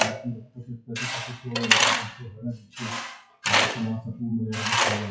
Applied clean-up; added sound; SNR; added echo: classical method WPE with log-MMSE.